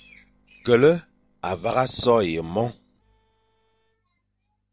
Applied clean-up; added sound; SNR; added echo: neural separator model SepFormer DNS4.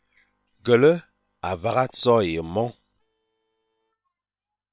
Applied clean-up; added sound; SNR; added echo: neural separator model SepFormer WHAM!.